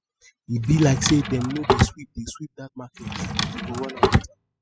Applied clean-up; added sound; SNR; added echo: classical method spectral subtraction.